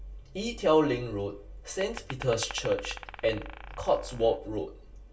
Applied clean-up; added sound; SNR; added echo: none; Glass; 15 dB; reverberation time 0.1 s.